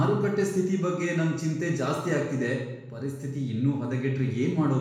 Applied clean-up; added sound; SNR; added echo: none; none; none; reverberation time 0.9 s.